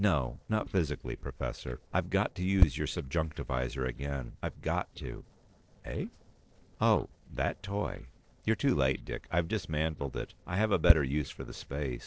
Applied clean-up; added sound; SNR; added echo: neural separator model SepFormer DNS4.